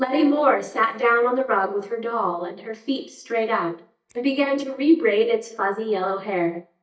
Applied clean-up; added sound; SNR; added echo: neural mask model DeepFilterNet 3.